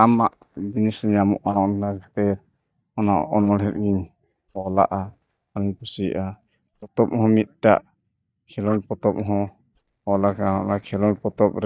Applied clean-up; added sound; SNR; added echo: neural mask model DeepFilterNet 3.